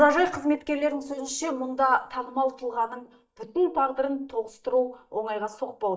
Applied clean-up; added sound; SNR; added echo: neural mask model DeepFilterNet 3.